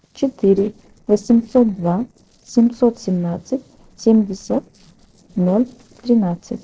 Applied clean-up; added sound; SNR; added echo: neural separator model SepFormer DNS4.